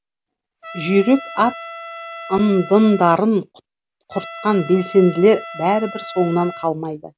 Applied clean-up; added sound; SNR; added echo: none; Trumpet; 16 dB; none.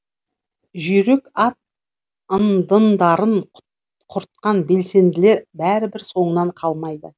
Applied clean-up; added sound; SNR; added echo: none; none; none; none.